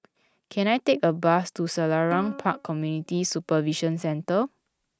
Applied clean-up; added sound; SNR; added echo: neural mask model RNNoise.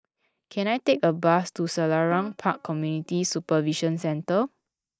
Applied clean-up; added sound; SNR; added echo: neural mask model DeepFilterNet 3.